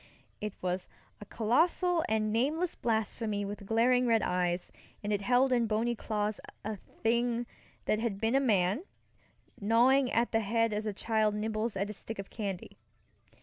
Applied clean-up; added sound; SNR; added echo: none; none; none; none.